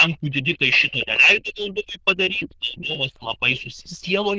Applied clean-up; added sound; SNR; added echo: neural diffusion model UNIVERSE++.